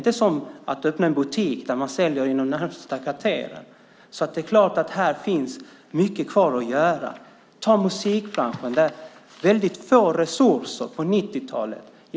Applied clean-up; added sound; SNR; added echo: none; none; none; none.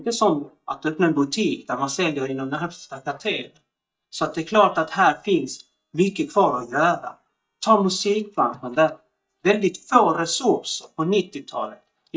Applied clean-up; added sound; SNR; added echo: neural mask model DeepFilterNet 3.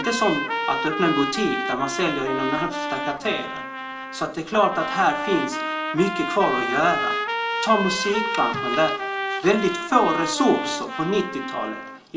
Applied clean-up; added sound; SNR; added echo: none; Trumpet; 4 dB; reverberation time 0.2 s.